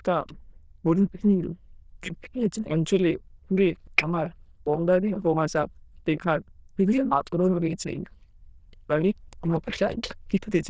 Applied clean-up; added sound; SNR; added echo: neural diffusion model UNIVERSE++.